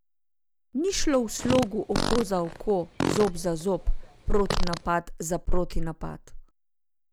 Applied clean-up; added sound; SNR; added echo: none; Fart; 6 dB; none.